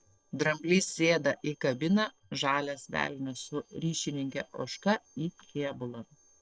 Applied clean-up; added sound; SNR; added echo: neural separator model SepFormer DNS4.